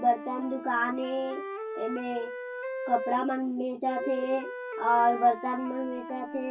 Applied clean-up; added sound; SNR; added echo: none; Wind instrument, woodwind instrument; 8 dB; reverberation time 0.1 s.